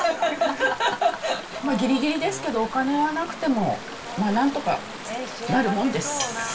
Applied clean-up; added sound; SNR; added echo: none; Stream / Ocean; 13 dB; reverberation time 0.2 s.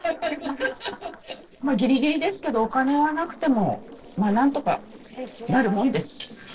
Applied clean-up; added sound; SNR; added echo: neural separator model SepFormer DNS4.